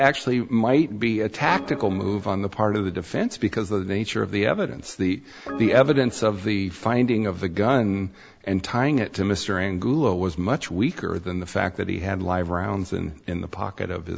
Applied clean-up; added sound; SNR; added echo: none; Organ; 11 dB; none.